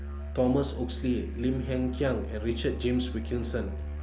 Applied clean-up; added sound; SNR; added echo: none; Musical instrument; 5 dB; none.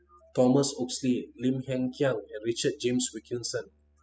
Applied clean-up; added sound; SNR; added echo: classical method spectral subtraction.